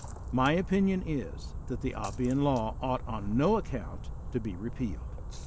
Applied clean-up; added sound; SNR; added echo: none; Splash, splatter; 7 dB; none.